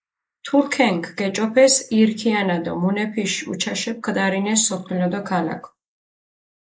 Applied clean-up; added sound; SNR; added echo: neural mask model Resemble Enhance denoiser.